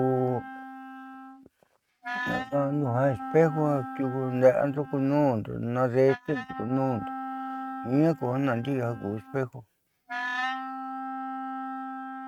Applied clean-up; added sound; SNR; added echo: neural mask model RNNoise.